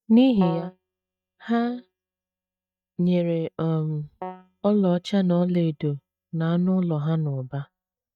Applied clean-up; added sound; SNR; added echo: neural mask model DeepFilterNet 3.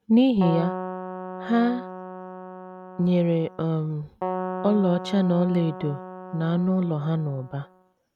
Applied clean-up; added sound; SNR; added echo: none; Keyboard (musical); 10 dB; none.